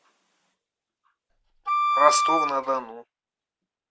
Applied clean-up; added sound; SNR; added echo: none; Wind instrument, woodwind instrument; -4 dB; none.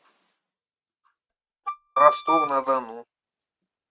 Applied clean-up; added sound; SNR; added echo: neural mask model RNNoise.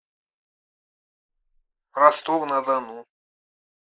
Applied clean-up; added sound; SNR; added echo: neural mask model Resemble Enhance denoiser.